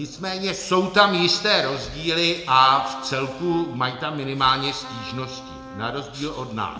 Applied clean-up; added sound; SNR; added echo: none; Trumpet; 17 dB; reverberation time 1.4 s.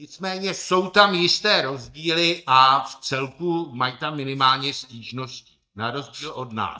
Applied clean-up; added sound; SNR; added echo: neural mask model DeepFilterNet 3.